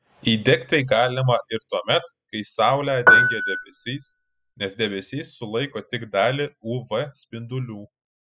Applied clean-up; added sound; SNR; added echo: classical method spectral subtraction.